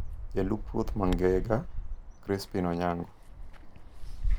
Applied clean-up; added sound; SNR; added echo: none; Bird; 2 dB; none.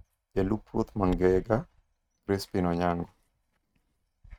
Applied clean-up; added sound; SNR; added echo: neural mask model RNNoise.